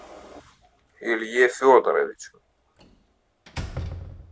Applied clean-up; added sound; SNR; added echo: none; Slam; 15 dB; none.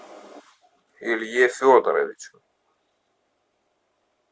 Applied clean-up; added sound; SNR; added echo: none; none; none; none.